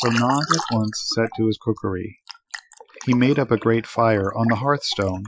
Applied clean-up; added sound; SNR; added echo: classical method Wiener filter.